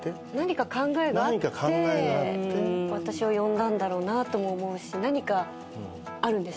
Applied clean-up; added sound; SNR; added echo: none; none; none; none.